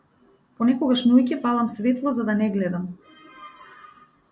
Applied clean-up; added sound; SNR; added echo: none; none; none; none.